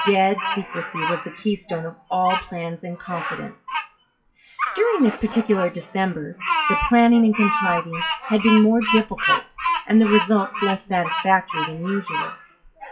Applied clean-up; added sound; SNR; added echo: classical method WPE with log-MMSE.